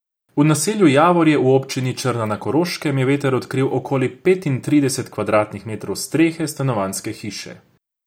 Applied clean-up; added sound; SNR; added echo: none; none; none; none.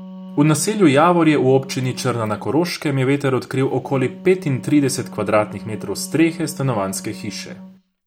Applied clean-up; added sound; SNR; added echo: none; Wind instrument, woodwind instrument; 17 dB; none.